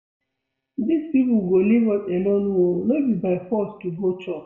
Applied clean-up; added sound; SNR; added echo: none; none; none; reverberation time 1.1 s.